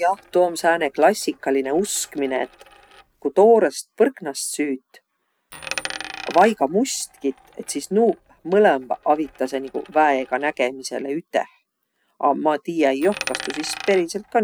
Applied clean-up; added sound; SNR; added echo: none; Coin (dropping); 18 dB; none.